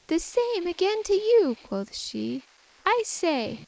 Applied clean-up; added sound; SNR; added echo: neural mask model Resemble Enhance denoiser.